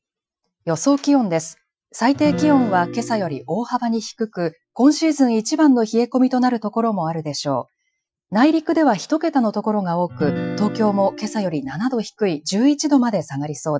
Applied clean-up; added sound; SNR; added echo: classical method Wiener filter.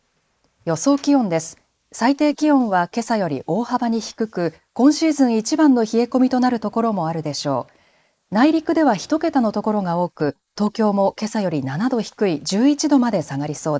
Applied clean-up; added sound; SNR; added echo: neural mask model Resemble Enhance denoiser.